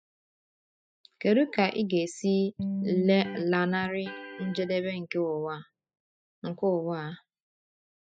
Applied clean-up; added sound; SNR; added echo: classical method spectral subtraction.